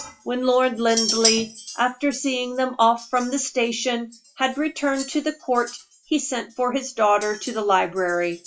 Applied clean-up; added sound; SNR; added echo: classical method log-MMSE.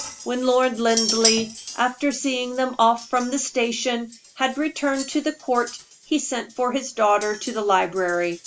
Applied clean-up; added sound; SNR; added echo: none; Chink, clink; 10 dB; none.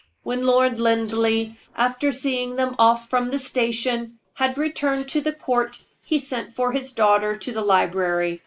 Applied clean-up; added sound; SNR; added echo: neural mask model Resemble Enhance denoiser.